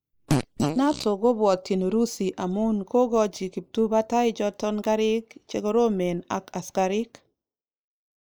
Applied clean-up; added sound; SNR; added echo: neural mask model Resemble Enhance denoiser.